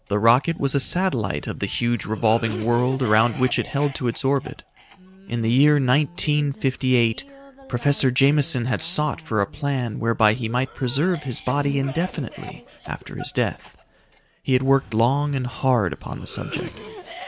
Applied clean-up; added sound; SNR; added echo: none; Cough; 18 dB; none.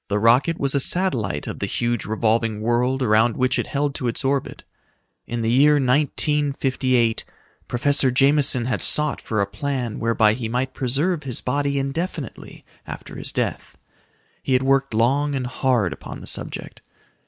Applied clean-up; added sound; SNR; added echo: none; none; none; none.